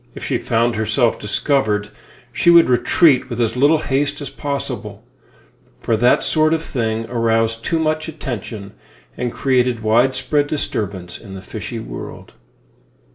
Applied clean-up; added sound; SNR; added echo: none; none; none; none.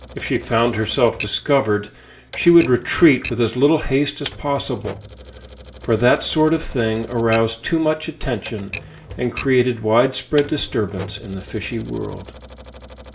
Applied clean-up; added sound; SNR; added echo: none; Typewriter; 15 dB; none.